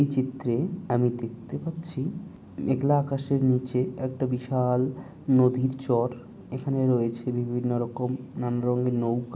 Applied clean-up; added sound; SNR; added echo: none; none; none; none.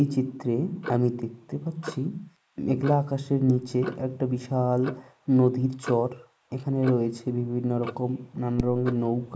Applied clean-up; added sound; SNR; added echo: neural mask model Resemble Enhance denoiser.